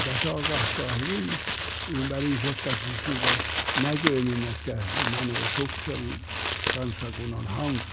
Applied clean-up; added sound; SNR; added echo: none; Crumpling, crinkling; -2 dB; none.